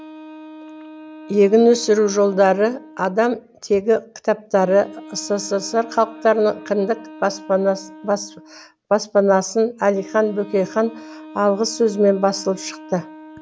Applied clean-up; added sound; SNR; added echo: none; Wind instrument, woodwind instrument; 19 dB; none.